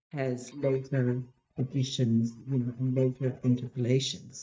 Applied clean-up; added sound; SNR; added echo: neural mask model DeepFilterNet 3.